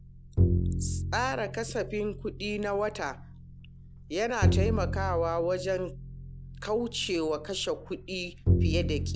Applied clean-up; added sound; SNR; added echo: none; Bowed string instrument; -1 dB; none.